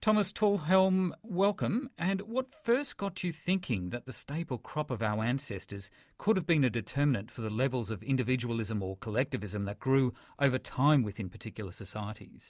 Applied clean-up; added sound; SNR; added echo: none; none; none; none.